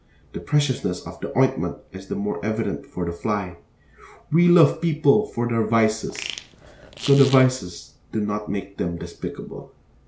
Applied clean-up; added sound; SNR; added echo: none; Fart; 13 dB; none.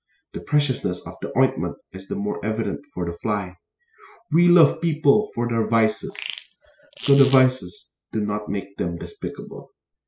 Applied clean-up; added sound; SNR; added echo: classical method spectral subtraction.